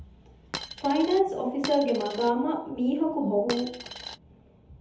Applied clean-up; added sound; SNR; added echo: none; Coin (dropping); 11 dB; reverberation time 0.7 s.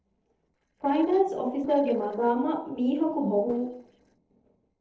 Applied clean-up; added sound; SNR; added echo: neural separator model SepFormer DNS4.